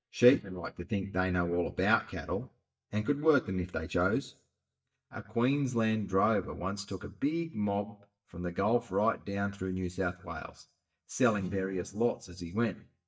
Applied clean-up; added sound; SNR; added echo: neural mask model DeepFilterNet 3.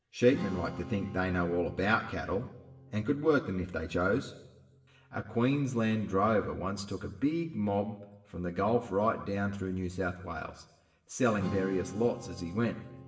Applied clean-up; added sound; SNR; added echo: none; Strum; 16 dB; reverberation time 0.9 s.